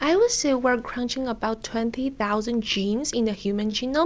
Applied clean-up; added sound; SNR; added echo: none; none; none; none.